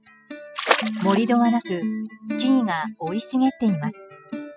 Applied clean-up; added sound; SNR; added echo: classical method spectral subtraction.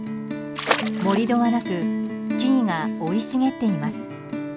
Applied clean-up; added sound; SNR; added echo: none; Guitar + Water / Splash, splatter; 2 dB; none.